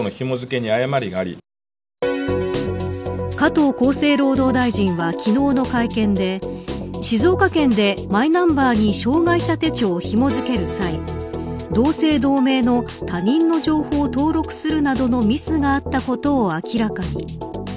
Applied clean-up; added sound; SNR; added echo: none; none; none; none.